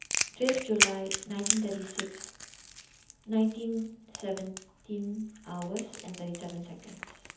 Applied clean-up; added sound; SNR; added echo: none; Crackle; 1 dB; reverberation time 0.7 s.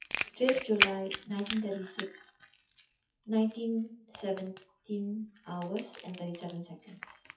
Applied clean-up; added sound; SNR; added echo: classical method WPE with log-MMSE.